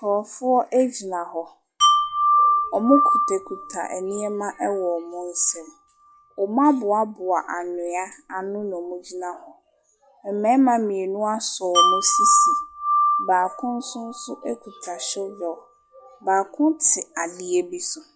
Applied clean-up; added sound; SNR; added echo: classical method log-MMSE.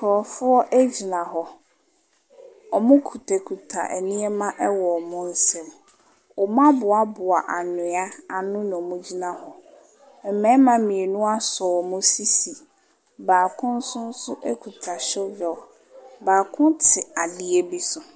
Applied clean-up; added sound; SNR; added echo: none; none; none; none.